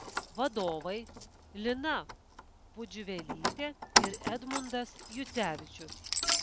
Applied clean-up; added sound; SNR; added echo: none; Keys jangling; -2 dB; none.